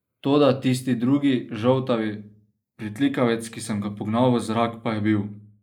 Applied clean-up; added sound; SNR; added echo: neural mask model Resemble Enhance denoiser.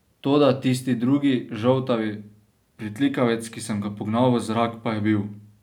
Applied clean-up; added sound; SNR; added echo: none; none; none; none.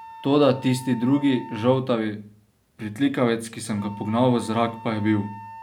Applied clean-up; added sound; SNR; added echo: none; Wind instrument, woodwind instrument; 19 dB; none.